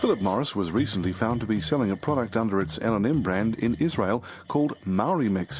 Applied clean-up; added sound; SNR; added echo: none; none; none; none.